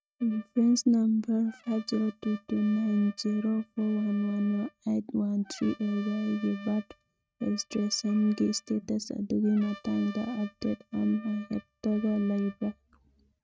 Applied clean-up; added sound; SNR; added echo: neural mask model RNNoise.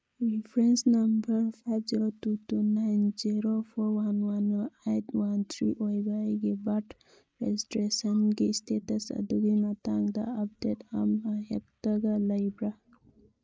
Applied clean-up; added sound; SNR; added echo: neural mask model Resemble Enhance denoiser.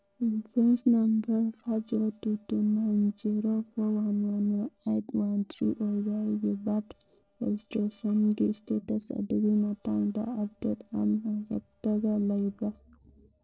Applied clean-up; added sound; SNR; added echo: neural separator model SepFormer DNS4.